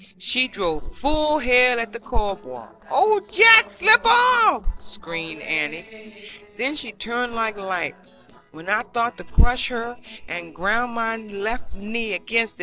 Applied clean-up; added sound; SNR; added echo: neural separator model SepFormer DNS4.